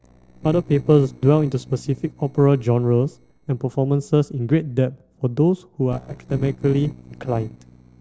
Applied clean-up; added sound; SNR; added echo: neural separator model SepFormer DNS4.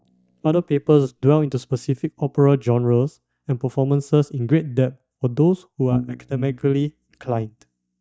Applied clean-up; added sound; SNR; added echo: neural mask model DeepFilterNet 3.